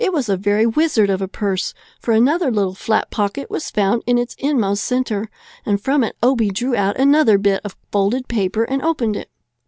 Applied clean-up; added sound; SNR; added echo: none; none; none; none.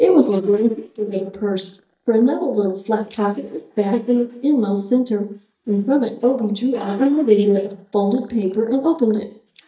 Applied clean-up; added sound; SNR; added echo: neural mask model DeepFilterNet 3.